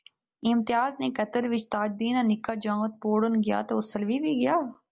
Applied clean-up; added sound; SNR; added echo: none; none; none; none.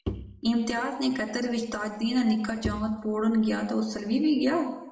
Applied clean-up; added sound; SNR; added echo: none; Bowed string instrument; 12 dB; reverberation time 0.8 s.